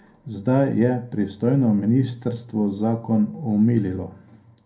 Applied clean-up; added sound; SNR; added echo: none; none; none; reverberation time 0.2 s.